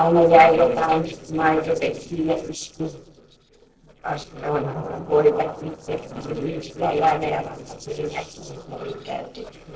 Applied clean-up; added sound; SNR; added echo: neural separator model SepFormer DNS4.